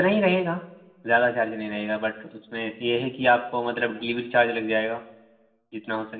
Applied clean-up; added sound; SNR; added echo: none; none; none; reverberation time 0.8 s.